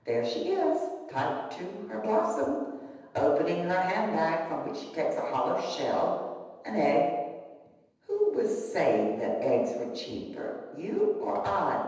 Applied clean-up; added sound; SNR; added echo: none; none; none; reverberation time 1.1 s.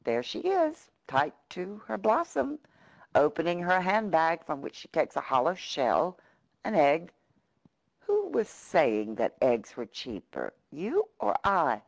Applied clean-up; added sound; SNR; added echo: none; none; none; none.